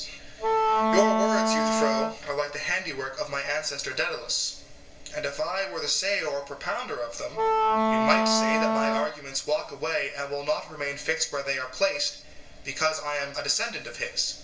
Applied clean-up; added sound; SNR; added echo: none; Wind instrument, woodwind instrument; -4 dB; reverberation time 0.6 s.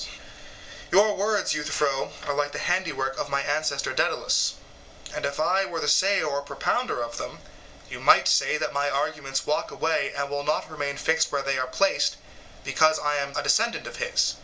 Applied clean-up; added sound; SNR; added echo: none; none; none; none.